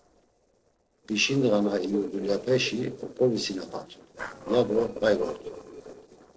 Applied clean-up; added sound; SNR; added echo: neural separator model SepFormer DNS4.